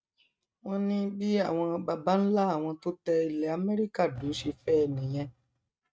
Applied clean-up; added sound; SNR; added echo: neural mask model RNNoise.